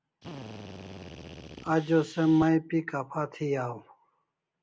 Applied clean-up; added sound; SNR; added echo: none; Drill; 16 dB; none.